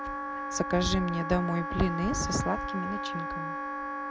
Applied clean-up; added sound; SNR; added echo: none; Wind instrument, woodwind instrument; 4 dB; none.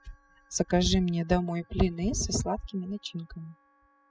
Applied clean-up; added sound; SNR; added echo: classical method spectral subtraction.